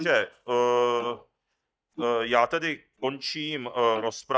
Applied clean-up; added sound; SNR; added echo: neural mask model DeepFilterNet 3.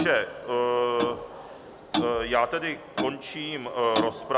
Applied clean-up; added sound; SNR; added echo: none; Clock; 7 dB; none.